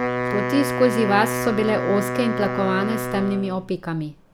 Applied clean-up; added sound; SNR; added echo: none; Wind instrument, woodwind instrument; 4 dB; none.